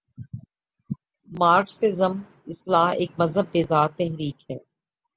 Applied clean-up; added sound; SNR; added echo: none; none; none; none.